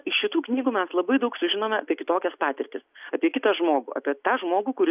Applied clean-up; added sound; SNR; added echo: none; none; none; none.